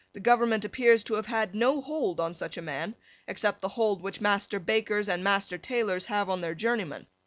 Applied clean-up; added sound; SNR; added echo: none; none; none; none.